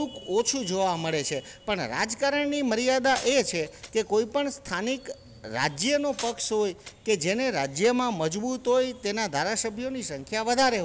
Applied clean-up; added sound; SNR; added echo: none; Glass; 16 dB; none.